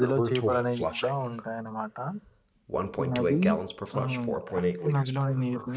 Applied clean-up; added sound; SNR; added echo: neural mask model Resemble Enhance denoiser.